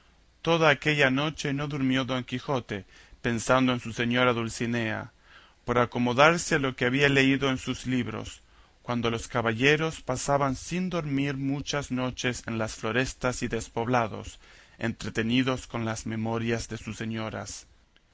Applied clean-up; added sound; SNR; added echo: none; none; none; none.